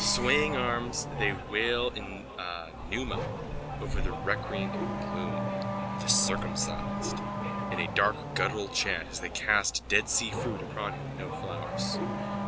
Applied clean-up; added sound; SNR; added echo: none; Race car, auto racing / Accelerating, revving, vroom; 2 dB; none.